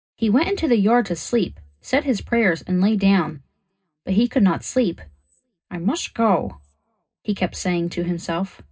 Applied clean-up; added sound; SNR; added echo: none; none; none; reverberation time 0.2 s.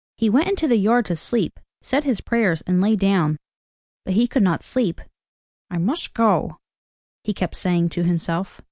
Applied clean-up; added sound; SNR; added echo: none; none; none; none.